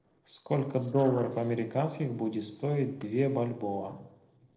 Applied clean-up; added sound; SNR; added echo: neural separator model SepFormer DNS4.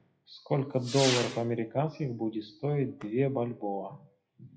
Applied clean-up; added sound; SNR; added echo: classical method WPE with log-MMSE.